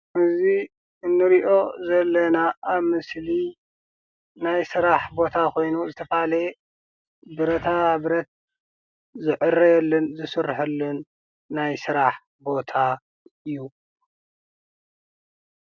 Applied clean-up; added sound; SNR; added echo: none; none; none; none.